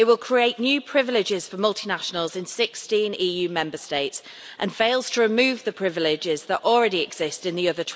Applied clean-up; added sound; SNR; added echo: none; none; none; none.